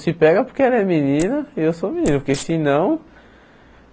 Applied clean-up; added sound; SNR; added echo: none; Wild animals; 15 dB; none.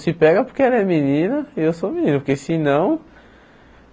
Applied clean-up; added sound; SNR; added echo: none; none; none; none.